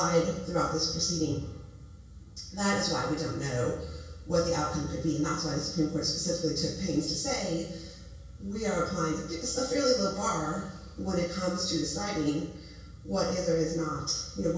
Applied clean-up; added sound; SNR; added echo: none; none; none; reverberation time 0.6 s.